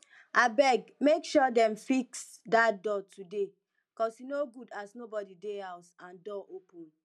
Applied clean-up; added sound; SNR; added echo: none; none; none; none.